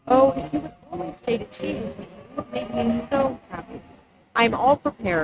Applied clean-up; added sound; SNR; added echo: neural mask model RNNoise.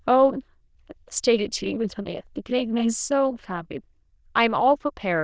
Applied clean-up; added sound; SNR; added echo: neural diffusion model UNIVERSE++.